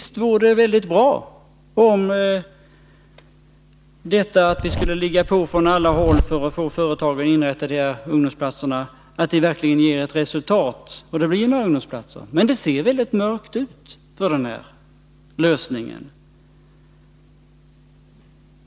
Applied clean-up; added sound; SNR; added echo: none; Zipper (clothing); 5 dB; none.